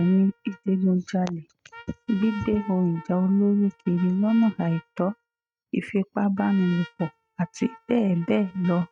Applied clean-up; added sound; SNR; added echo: neural mask model RNNoise.